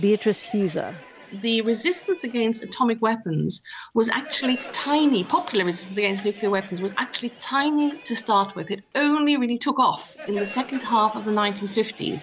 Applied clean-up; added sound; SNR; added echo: none; Crowd; 19 dB; none.